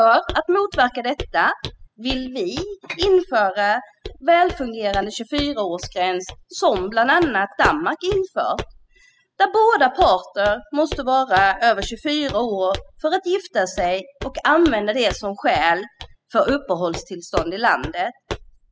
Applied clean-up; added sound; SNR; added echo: classical method spectral subtraction.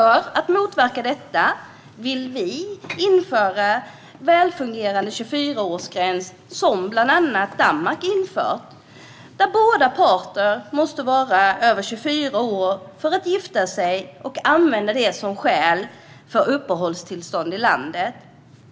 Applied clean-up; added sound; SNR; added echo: none; none; none; none.